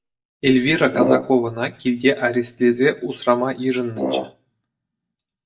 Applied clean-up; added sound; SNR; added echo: neural mask model DeepFilterNet 3.